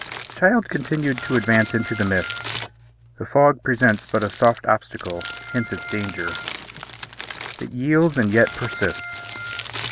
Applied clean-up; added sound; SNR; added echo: none; Crumpling, crinkling + Organ; 11 dB; none.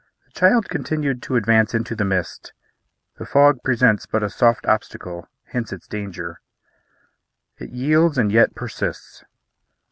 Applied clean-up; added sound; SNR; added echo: none; none; none; none.